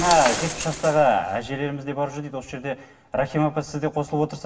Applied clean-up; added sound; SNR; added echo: none; Shatter; 11 dB; reverberation time 0.7 s.